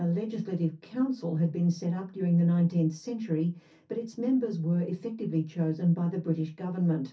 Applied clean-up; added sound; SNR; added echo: none; none; none; reverberation time 0.3 s.